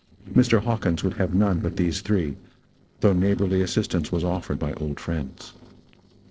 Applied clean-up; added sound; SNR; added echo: neural separator model SepFormer DNS4.